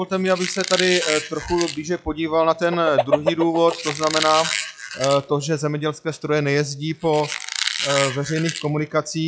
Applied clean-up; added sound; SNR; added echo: classical method log-MMSE.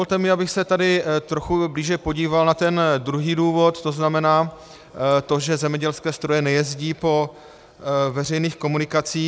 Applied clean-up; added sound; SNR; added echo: none; none; none; none.